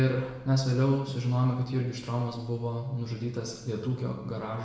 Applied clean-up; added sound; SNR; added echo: none; none; none; reverberation time 0.9 s.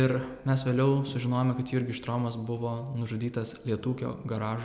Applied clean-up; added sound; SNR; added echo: none; none; none; none.